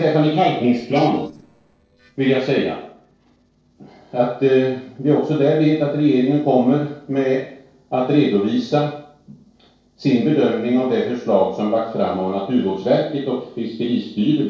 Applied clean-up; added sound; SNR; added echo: neural separator model SepFormer DNS4.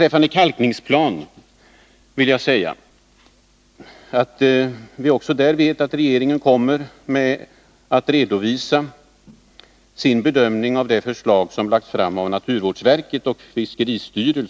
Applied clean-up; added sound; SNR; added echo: none; none; none; none.